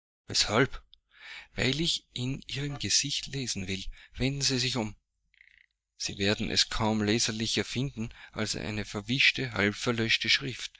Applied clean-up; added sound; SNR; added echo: neural mask model DeepFilterNet 3.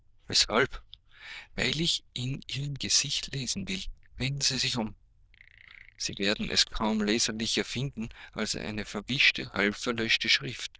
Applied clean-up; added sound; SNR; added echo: neural diffusion model UNIVERSE++.